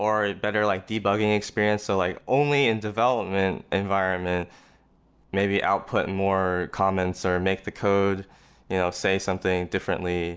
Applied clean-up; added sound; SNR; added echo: none; none; none; none.